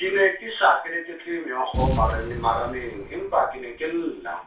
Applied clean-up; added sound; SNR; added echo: none; Boom; 8 dB; reverberation time 0.3 s.